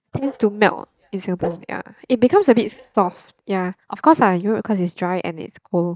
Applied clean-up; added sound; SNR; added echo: neural mask model DeepFilterNet 3.